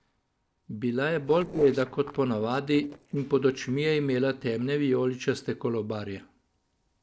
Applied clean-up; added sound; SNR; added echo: neural separator model SepFormer DNS4.